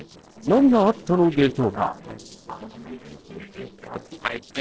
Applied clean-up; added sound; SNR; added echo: neural separator model SepFormer DNS4.